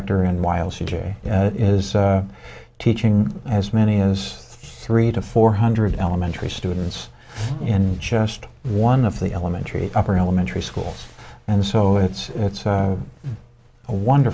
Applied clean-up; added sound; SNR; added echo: none; none; none; none.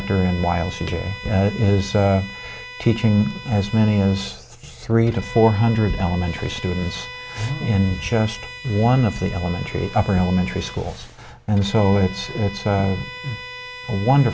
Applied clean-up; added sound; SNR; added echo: none; Bowed string instrument; 16 dB; none.